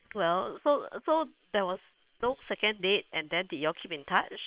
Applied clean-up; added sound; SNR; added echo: neural separator model SepFormer WHAM!.